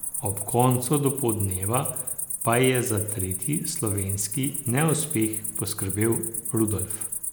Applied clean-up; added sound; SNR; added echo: none; Cricket; 5 dB; none.